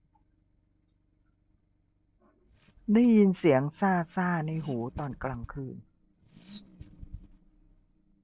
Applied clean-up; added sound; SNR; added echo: neural separator model SepFormer DNS4.